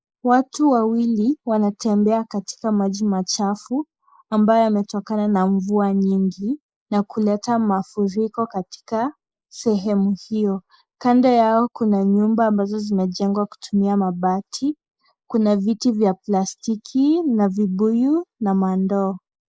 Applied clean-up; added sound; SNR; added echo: neural mask model Resemble Enhance denoiser.